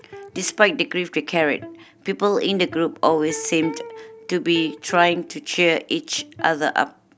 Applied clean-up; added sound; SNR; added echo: none; Electric guitar; 18 dB; none.